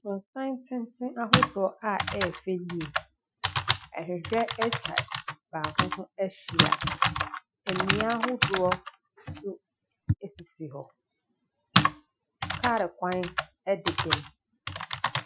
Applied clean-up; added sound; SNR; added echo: classical method Wiener filter.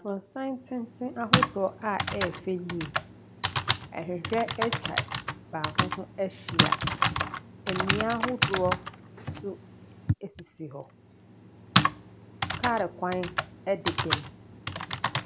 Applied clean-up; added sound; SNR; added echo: none; Typing; -3 dB; none.